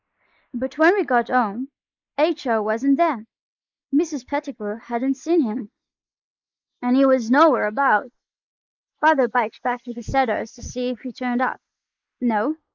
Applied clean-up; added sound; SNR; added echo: neural mask model Resemble Enhance denoiser.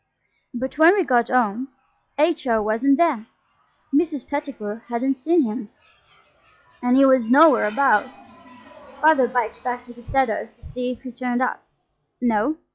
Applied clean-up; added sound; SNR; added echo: classical method log-MMSE.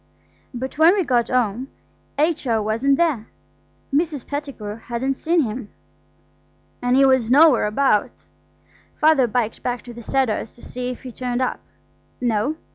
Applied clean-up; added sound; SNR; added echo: none; none; none; none.